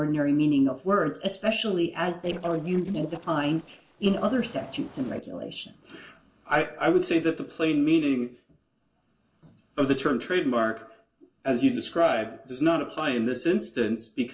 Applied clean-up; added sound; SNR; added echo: neural separator model SepFormer DNS4.